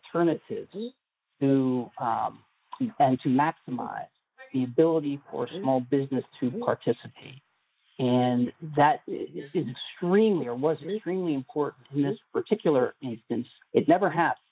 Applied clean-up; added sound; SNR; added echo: neural mask model Resemble Enhance denoiser.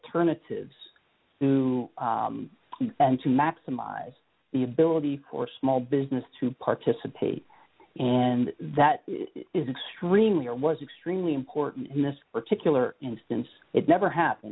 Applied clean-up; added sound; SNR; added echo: none; none; none; none.